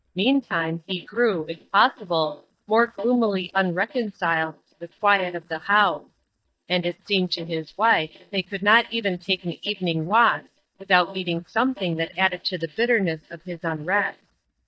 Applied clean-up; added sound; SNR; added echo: neural mask model DeepFilterNet 3.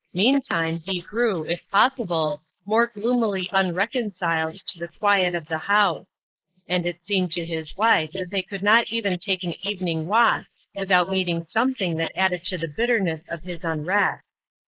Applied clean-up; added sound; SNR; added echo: neural mask model Resemble Enhance denoiser.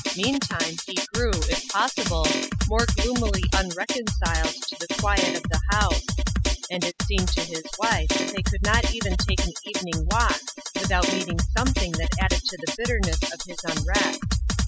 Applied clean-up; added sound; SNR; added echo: classical method spectral subtraction.